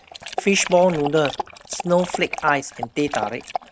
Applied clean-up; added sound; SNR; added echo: neural mask model RNNoise.